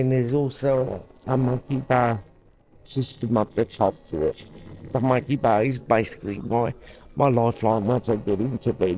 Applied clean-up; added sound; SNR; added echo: neural separator model SepFormer DNS4.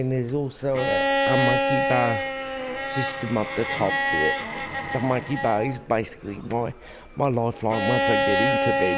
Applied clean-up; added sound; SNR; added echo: none; Bowed string instrument; 0 dB; none.